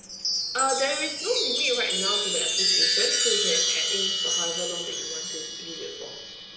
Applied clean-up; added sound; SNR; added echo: none; Chime; -5 dB; reverberation time 0.9 s.